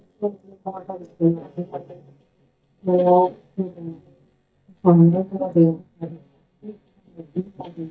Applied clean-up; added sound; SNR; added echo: neural mask model DeepFilterNet 3.